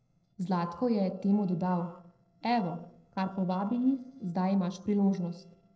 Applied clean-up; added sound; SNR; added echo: neural separator model SepFormer DNS4.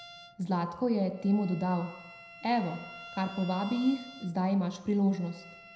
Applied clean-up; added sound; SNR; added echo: none; Bowed string instrument; 19 dB; reverberation time 0.7 s.